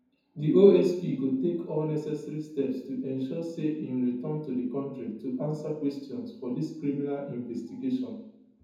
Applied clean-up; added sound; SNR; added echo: none; none; none; reverberation time 0.9 s.